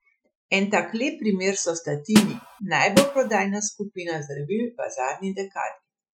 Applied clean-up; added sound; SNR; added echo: classical method spectral subtraction.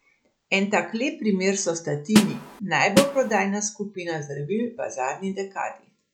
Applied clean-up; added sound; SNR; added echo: none; Snare drum; -1 dB; none.